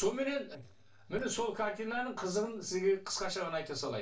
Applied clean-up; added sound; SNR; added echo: neural separator model SepFormer DNS4.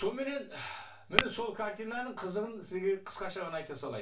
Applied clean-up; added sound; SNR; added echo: none; Tap / Glass; -3 dB; reverberation time 0.3 s.